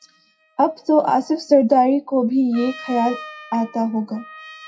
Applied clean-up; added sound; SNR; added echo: classical method WPE with log-MMSE.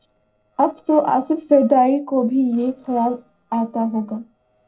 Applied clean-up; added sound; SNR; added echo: neural separator model SepFormer DNS4.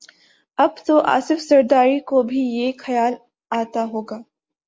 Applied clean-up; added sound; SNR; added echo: none; none; none; none.